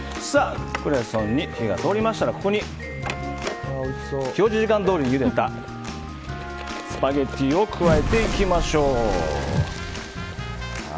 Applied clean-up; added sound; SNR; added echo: none; Crackle; 3 dB; none.